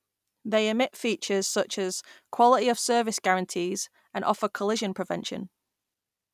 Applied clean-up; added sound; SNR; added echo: none; none; none; none.